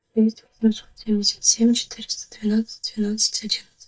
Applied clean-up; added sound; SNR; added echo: neural mask model DeepFilterNet 3.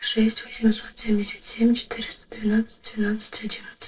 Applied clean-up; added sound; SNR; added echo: neural separator model SepFormer DNS4.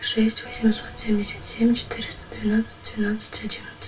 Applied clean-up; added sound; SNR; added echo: none; Keyboard (musical); 20 dB; reverberation time 0.1 s.